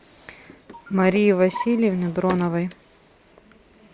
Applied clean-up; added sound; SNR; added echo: none; Drawer open or close; 15 dB; none.